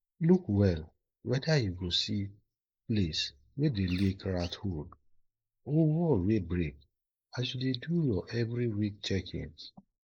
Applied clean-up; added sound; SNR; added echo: neural mask model Resemble Enhance denoiser.